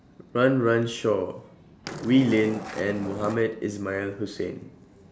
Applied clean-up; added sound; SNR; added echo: none; Skateboard; 10 dB; none.